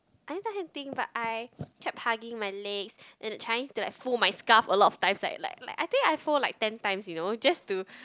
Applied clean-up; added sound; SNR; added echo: none; none; none; none.